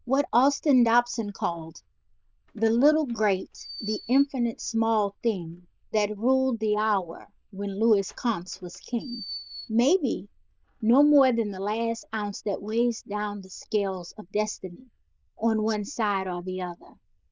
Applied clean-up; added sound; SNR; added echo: neural diffusion model UNIVERSE++.